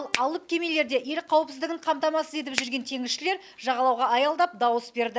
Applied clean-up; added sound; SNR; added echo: none; Finger snapping; 6 dB; none.